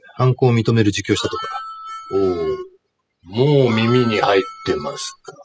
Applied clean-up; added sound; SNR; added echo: classical method spectral subtraction.